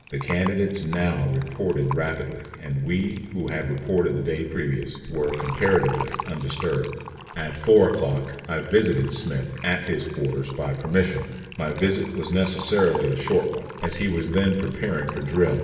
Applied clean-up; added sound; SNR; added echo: none; Fill (with liquid); 15 dB; reverberation time 1.4 s.